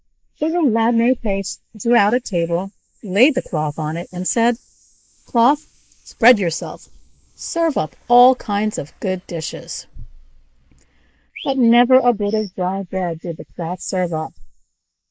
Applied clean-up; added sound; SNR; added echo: neural mask model Resemble Enhance denoiser.